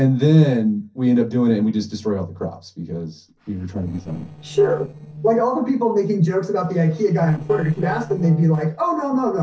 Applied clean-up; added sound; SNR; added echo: neural separator model SepFormer DNS4.